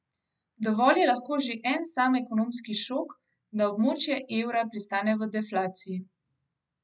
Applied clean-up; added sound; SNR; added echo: none; none; none; none.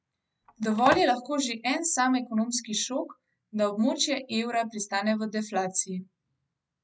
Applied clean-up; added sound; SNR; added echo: none; Telephone; 7 dB; none.